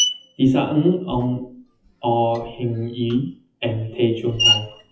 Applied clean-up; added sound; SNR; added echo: classical method WPE with log-MMSE.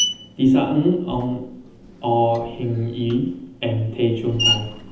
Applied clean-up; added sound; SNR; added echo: none; Screech; 8 dB; reverberation time 0.8 s.